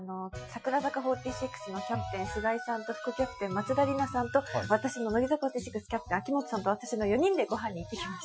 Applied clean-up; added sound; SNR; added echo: classical method Wiener filter.